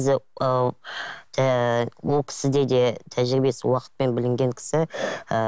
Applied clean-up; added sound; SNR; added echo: none; none; none; none.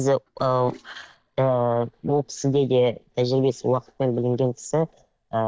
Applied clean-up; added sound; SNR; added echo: neural mask model DeepFilterNet 3.